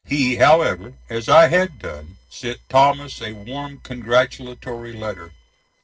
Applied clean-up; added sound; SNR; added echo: neural separator model SepFormer DNS4.